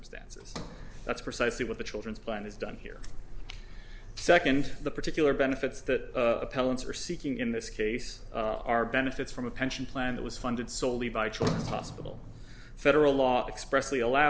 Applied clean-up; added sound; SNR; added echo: none; Sliding door; 15 dB; none.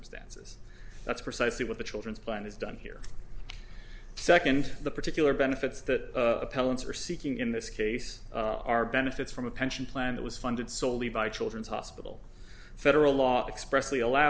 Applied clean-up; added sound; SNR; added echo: none; none; none; none.